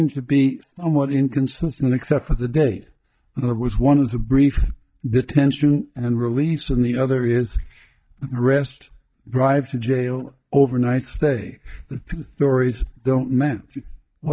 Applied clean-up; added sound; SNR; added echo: neural mask model DeepFilterNet 3.